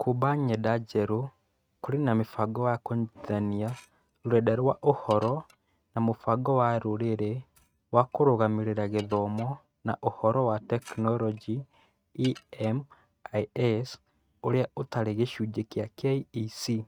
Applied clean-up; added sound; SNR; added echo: neural mask model RNNoise.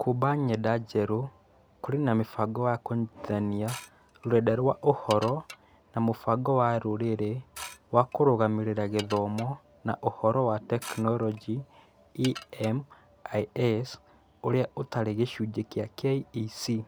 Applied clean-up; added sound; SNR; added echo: none; Dishes, pots, and pans / Glass; 18 dB; none.